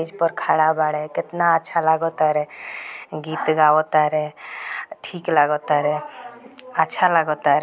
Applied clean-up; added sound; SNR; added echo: none; none; none; none.